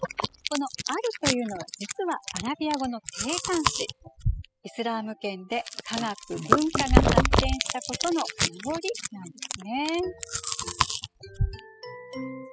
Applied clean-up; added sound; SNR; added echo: classical method spectral subtraction.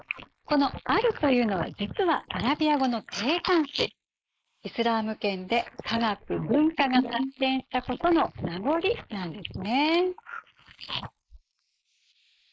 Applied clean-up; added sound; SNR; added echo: neural mask model Resemble Enhance denoiser.